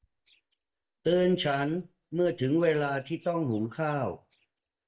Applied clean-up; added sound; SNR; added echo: neural mask model DeepFilterNet 3.